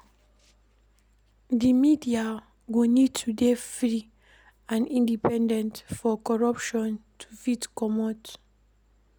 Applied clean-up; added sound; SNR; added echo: none; none; none; none.